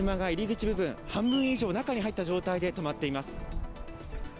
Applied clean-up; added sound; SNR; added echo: none; Bird vocalization, bird call, bird song; 9 dB; none.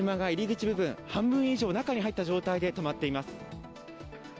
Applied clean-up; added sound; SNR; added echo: none; none; none; none.